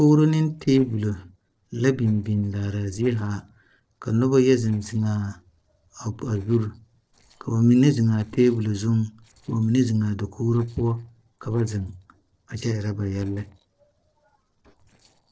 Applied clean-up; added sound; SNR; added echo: neural separator model SepFormer DNS4.